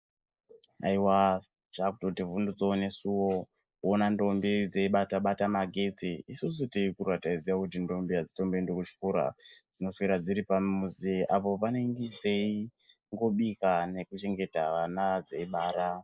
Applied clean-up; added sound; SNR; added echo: neural mask model Resemble Enhance denoiser.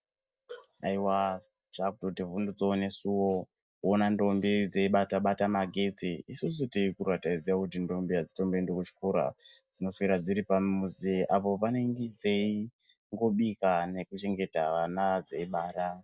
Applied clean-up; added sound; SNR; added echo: neural mask model DeepFilterNet 3.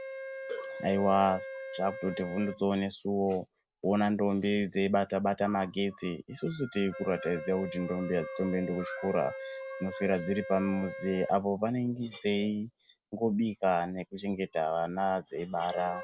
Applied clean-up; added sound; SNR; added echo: none; Wind instrument, woodwind instrument; 13 dB; none.